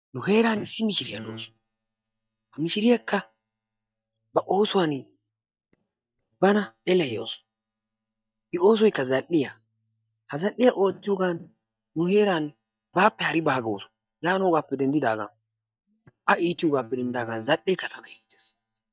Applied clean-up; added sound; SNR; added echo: neural mask model DeepFilterNet 3.